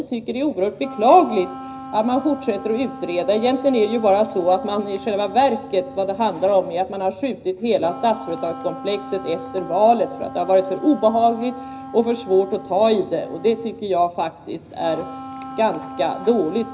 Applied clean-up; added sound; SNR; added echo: none; Wind instrument, woodwind instrument; 15 dB; reverberation time 0.4 s.